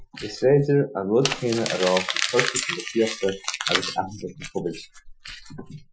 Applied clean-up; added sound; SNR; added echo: classical method Wiener filter.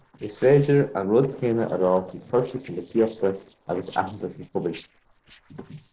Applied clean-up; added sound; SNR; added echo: neural separator model SepFormer DNS4.